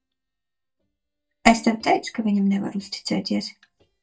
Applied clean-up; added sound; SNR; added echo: neural mask model DeepFilterNet 3.